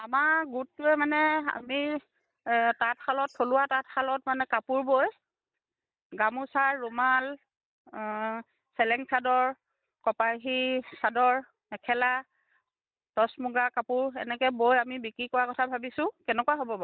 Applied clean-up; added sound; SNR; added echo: neural mask model DeepFilterNet 3.